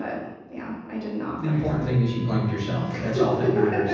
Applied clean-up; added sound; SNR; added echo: none; Wind instrument, woodwind instrument; 19 dB; reverberation time 1.1 s.